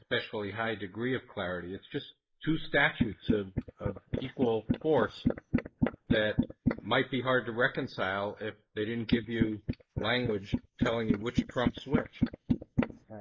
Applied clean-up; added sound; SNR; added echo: neural mask model Resemble Enhance denoiser.